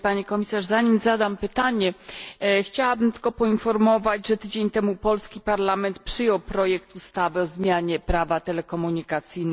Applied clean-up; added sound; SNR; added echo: none; none; none; none.